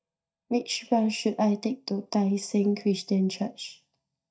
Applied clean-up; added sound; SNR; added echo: neural mask model DeepFilterNet 3.